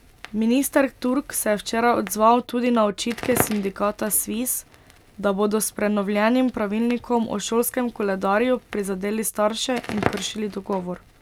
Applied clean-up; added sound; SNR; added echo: none; Crackle; 14 dB; none.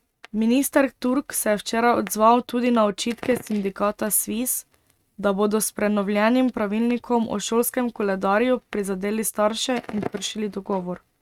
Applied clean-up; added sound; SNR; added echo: neural mask model RNNoise.